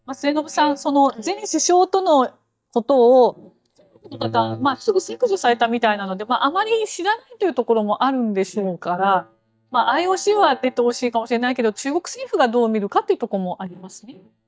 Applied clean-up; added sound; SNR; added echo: neural mask model DeepFilterNet 3.